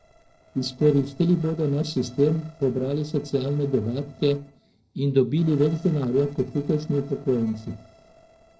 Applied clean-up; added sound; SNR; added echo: neural separator model SepFormer DNS4.